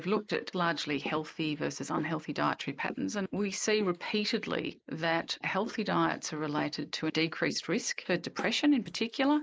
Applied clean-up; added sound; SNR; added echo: neural mask model Resemble Enhance denoiser.